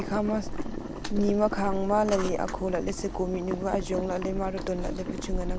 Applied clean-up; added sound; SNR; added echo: none; Boiling; 4 dB; none.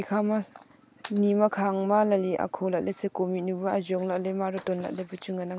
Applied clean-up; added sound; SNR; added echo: none; none; none; none.